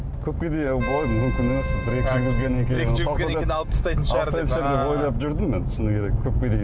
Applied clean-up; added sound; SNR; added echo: none; Keyboard (musical); 13 dB; none.